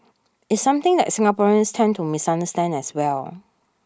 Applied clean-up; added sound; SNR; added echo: none; none; none; none.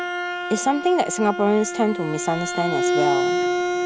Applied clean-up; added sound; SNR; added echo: none; Bowed string instrument; 1 dB; none.